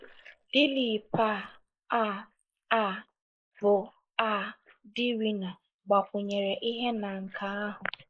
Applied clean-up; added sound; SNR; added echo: neural mask model Resemble Enhance denoiser.